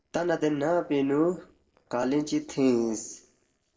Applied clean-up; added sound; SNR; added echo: neural separator model SepFormer DNS4.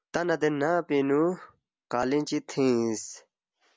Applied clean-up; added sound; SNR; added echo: none; none; none; none.